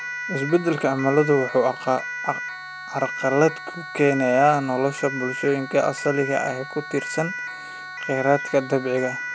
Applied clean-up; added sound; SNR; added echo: none; Siren; 9 dB; none.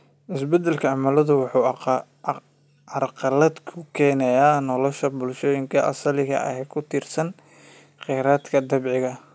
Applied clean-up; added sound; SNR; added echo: none; none; none; none.